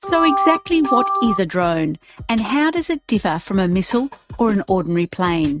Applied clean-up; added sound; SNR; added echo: neural mask model RNNoise.